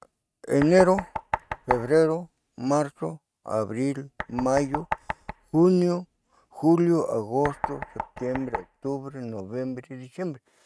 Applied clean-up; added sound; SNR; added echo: neural mask model RNNoise.